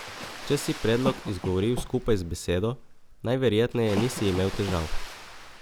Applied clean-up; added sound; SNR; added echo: none; Cough + Water; 11 dB; none.